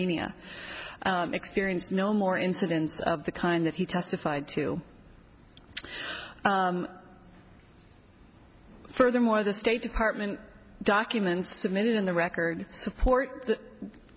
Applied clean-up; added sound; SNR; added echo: none; none; none; none.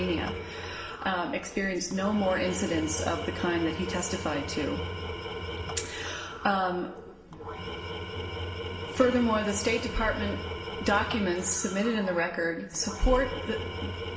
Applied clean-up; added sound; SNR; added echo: none; Tools; 7 dB; reverberation time 0.7 s.